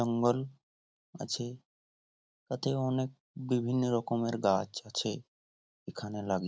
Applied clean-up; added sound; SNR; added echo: none; none; none; none.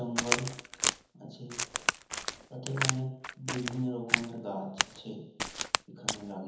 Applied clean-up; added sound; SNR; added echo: none; Crack; -4 dB; reverberation time 1.3 s.